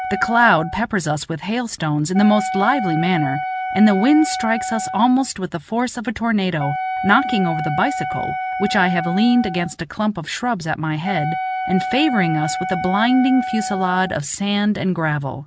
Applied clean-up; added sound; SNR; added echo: none; Wind instrument, woodwind instrument; 7 dB; none.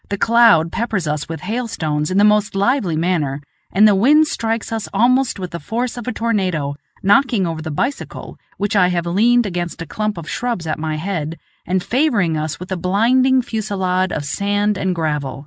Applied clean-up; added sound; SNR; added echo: neural mask model Resemble Enhance denoiser.